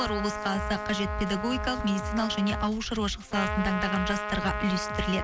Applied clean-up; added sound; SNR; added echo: none; Trumpet; 5 dB; none.